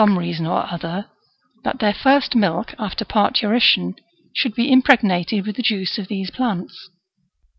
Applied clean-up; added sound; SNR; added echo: none; none; none; none.